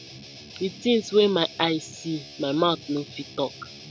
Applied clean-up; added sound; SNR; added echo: none; Guitar; 17 dB; none.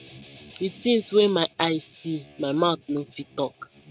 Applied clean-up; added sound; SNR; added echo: neural mask model RNNoise.